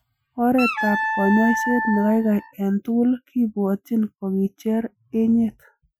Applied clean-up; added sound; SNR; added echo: classical method Wiener filter.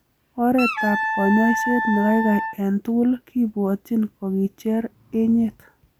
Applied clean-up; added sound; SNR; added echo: none; Wind instrument, woodwind instrument; 3 dB; none.